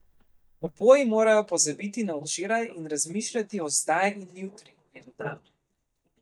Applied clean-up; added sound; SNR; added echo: neural mask model DeepFilterNet 3.